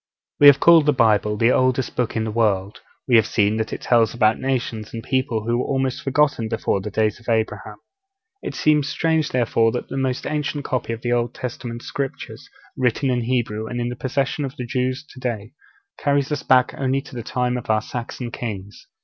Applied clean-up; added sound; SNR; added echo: none; none; none; none.